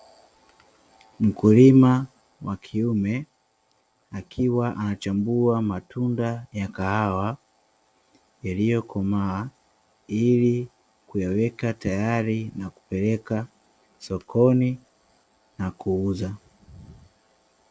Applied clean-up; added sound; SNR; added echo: none; none; none; none.